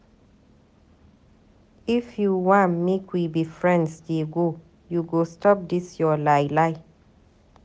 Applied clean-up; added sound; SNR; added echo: none; none; none; none.